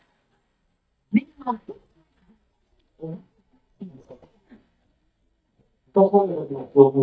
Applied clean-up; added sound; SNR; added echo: neural mask model DeepFilterNet 3.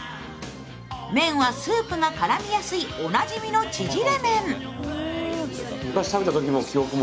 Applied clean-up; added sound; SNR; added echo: none; none; none; none.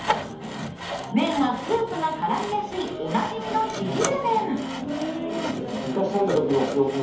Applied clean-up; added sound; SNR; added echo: none; Sawing; 9 dB; reverberation time 0.6 s.